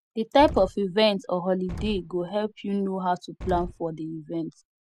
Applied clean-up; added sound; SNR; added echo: none; Explosion; 14 dB; none.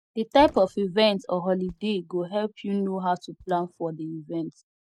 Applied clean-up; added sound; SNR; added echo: neural mask model DeepFilterNet 3.